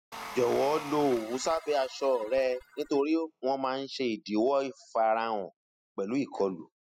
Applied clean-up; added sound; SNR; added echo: classical method spectral subtraction.